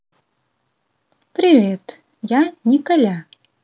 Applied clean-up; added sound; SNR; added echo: none; none; none; none.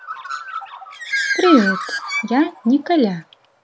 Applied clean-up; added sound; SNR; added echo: none; Bird; 6 dB; none.